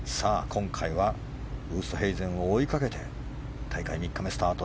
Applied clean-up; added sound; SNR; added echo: none; none; none; none.